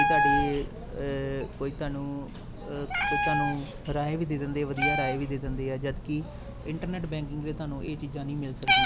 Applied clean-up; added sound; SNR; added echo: none; Meow; -2 dB; none.